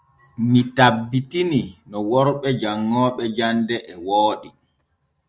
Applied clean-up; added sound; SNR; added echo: none; none; none; none.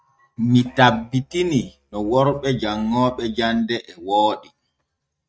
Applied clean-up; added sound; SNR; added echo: neural mask model RNNoise.